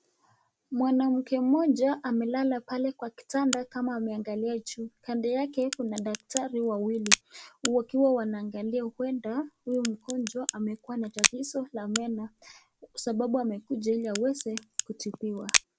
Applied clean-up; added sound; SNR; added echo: none; Crack; 6 dB; none.